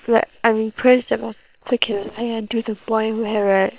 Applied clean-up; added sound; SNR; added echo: neural separator model SepFormer WHAM!.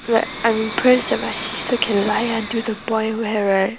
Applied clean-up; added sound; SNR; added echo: none; Domestic sounds, home sounds; 12 dB; none.